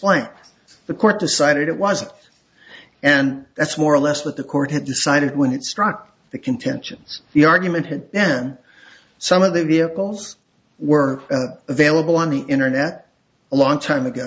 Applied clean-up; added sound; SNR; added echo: none; none; none; none.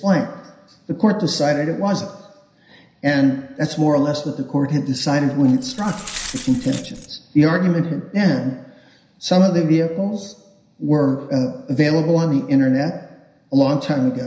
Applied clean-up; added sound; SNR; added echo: none; Glass; 15 dB; reverberation time 0.9 s.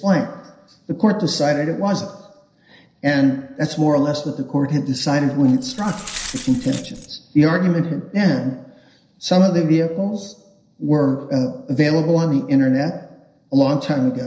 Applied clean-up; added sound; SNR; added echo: neural separator model SepFormer DNS4.